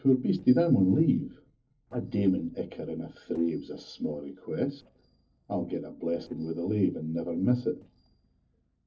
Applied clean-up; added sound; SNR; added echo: neural separator model SepFormer DNS4.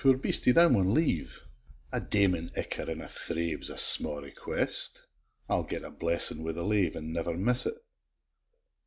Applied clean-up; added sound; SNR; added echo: none; none; none; none.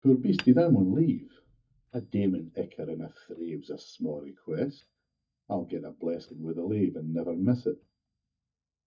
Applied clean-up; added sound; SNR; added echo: neural mask model DeepFilterNet 3.